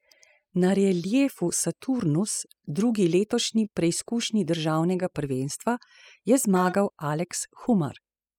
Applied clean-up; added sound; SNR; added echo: classical method spectral subtraction.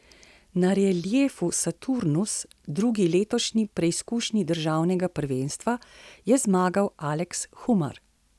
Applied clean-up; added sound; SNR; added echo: none; none; none; none.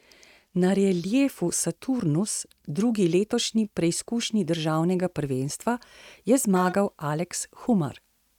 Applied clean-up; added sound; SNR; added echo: neural mask model RNNoise.